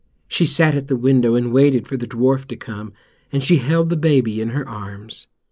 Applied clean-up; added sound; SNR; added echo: neural mask model Resemble Enhance denoiser.